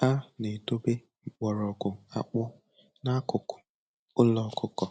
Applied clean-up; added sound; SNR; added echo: none; none; none; none.